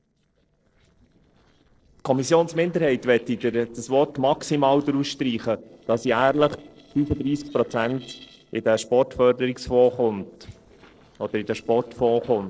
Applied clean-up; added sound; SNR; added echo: neural separator model SepFormer DNS4.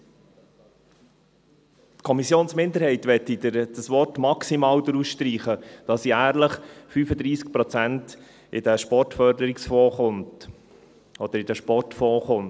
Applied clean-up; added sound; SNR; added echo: none; none; none; none.